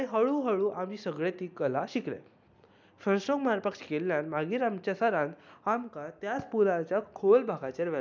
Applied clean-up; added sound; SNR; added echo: none; none; none; none.